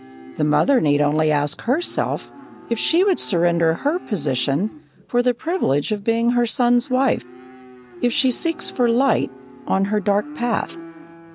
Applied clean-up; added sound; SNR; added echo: none; Livestock, farm animals, working animals; 19 dB; none.